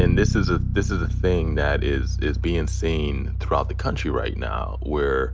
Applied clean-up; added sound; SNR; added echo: none; Bass guitar; -1 dB; none.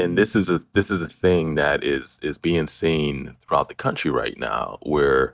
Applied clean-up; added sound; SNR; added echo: neural mask model DeepFilterNet 3.